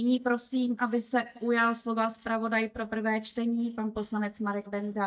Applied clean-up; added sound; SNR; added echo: neural mask model DeepFilterNet 3.